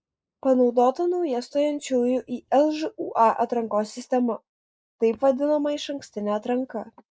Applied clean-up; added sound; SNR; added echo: neural mask model Resemble Enhance denoiser.